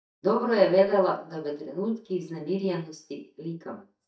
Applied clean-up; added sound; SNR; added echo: neural mask model DeepFilterNet 3.